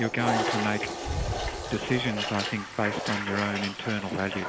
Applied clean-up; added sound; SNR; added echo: none; Toilet flush; 2 dB; none.